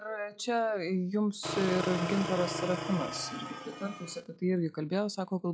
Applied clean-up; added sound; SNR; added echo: classical method log-MMSE.